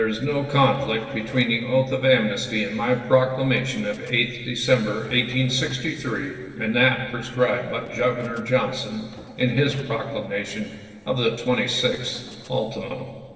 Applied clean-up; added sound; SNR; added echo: neural separator model SepFormer DNS4.